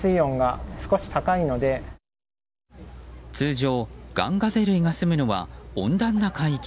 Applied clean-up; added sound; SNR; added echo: none; none; none; none.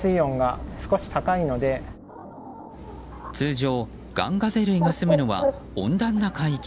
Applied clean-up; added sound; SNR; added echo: none; Bird; 8 dB; none.